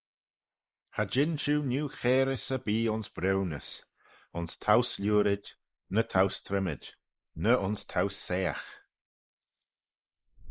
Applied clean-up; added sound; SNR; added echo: neural mask model Resemble Enhance denoiser.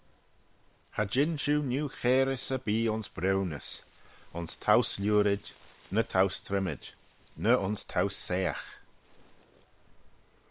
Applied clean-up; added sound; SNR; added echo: neural separator model SepFormer WHAM!.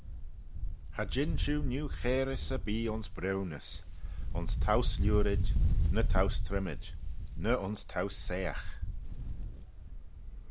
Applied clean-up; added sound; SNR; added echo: none; Wind; -4 dB; none.